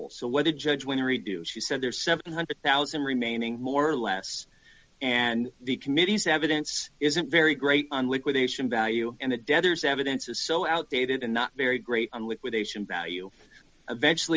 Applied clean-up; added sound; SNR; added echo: none; none; none; none.